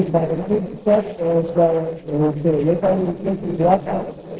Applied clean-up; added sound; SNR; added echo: neural separator model SepFormer DNS4.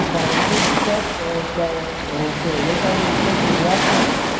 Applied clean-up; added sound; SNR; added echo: none; Waves, surf; -4 dB; reverberation time 0.3 s.